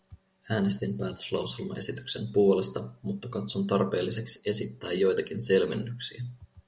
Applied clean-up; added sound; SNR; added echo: none; none; none; none.